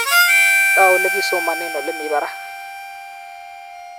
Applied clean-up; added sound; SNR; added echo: none; Harmonica; -5 dB; none.